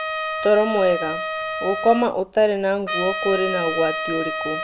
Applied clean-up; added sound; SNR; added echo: none; Trumpet; 5 dB; none.